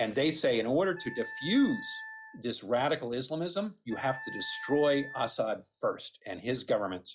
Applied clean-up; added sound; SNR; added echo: classical method log-MMSE.